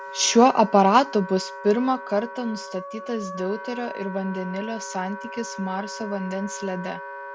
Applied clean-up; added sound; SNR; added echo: none; Wind instrument, woodwind instrument; 12 dB; none.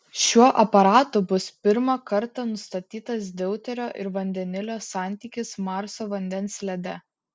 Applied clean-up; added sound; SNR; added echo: none; none; none; none.